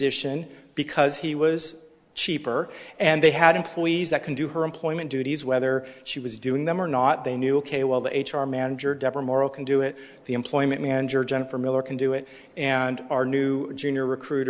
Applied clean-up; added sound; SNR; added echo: none; none; none; none.